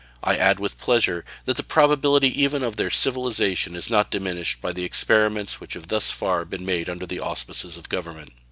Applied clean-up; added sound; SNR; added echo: none; none; none; none.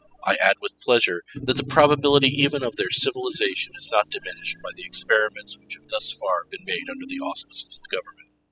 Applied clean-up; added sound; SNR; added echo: classical method spectral subtraction.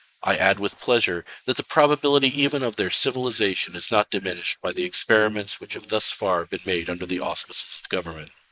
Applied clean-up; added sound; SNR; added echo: neural mask model Resemble Enhance denoiser.